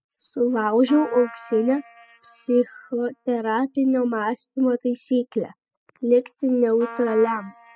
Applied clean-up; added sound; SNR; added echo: classical method spectral subtraction.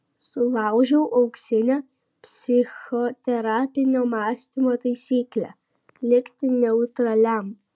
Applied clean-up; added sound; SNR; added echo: none; none; none; none.